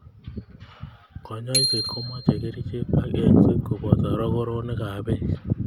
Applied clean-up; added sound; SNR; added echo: none; Bicycle bell; 7 dB; none.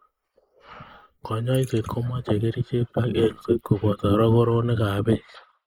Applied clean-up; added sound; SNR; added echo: neural mask model Resemble Enhance denoiser.